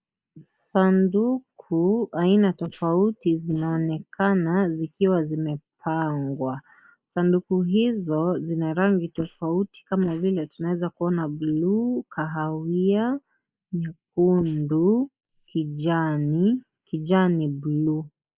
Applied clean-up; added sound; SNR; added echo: neural mask model Resemble Enhance denoiser.